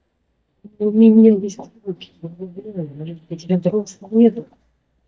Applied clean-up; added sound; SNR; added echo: neural mask model DeepFilterNet 3.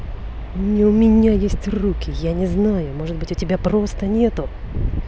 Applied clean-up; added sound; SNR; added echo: none; none; none; none.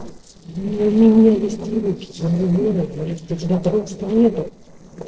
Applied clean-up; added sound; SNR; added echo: neural separator model SepFormer DNS4.